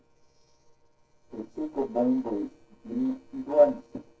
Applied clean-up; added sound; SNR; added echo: neural separator model SepFormer DNS4.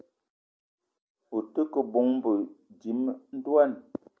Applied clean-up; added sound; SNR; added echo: none; none; none; none.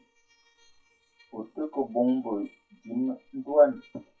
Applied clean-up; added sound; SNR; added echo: classical method WPE with log-MMSE.